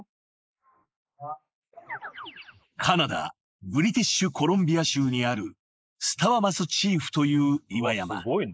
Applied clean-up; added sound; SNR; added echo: neural mask model Resemble Enhance denoiser.